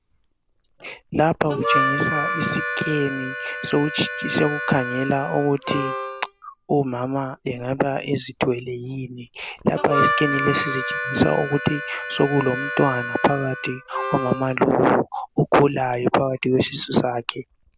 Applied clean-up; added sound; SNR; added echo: none; Harmonica; 6 dB; none.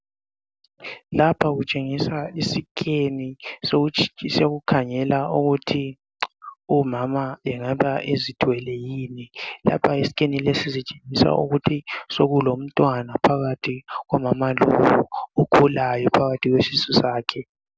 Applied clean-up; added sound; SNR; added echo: none; none; none; none.